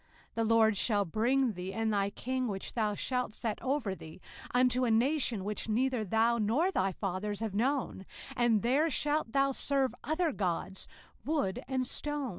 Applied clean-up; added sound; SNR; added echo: none; none; none; none.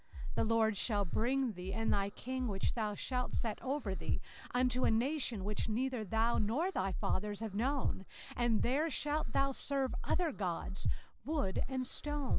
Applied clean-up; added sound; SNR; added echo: none; Breathing; -3 dB; none.